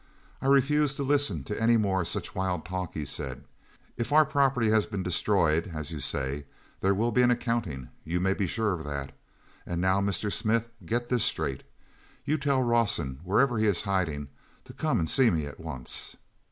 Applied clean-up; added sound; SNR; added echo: none; none; none; none.